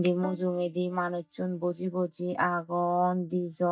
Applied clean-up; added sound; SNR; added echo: neural mask model DeepFilterNet 3.